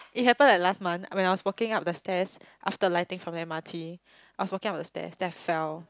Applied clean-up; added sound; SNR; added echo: none; none; none; none.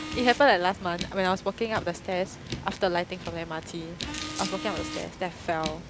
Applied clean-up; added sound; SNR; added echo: none; Car; 10 dB; none.